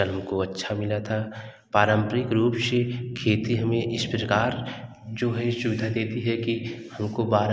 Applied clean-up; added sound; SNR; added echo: none; none; none; none.